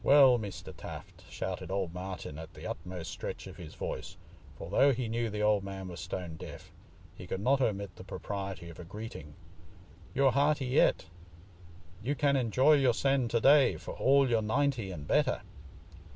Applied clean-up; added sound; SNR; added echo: none; none; none; none.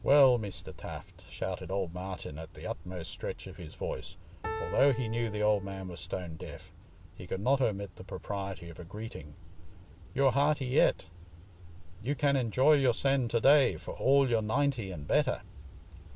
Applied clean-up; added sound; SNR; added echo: none; Piano; 9 dB; none.